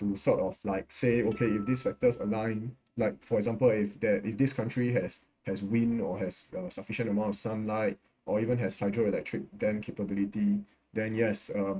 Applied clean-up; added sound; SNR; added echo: neural mask model RNNoise.